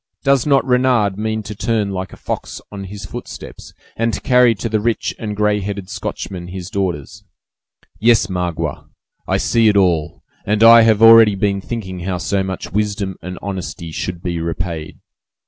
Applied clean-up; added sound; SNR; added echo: none; none; none; none.